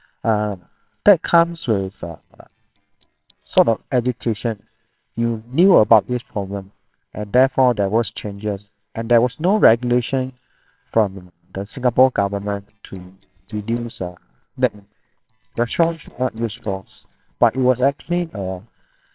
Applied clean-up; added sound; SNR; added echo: neural separator model SepFormer WHAMR!.